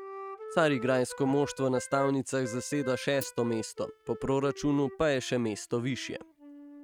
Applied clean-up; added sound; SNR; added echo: neural mask model RNNoise.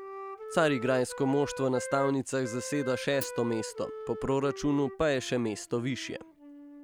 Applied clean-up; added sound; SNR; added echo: none; Wind instrument, woodwind instrument + Hi-hat; 11 dB; none.